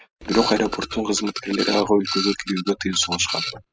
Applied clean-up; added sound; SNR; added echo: classical method spectral subtraction.